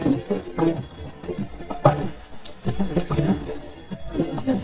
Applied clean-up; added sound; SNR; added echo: neural mask model DeepFilterNet 3.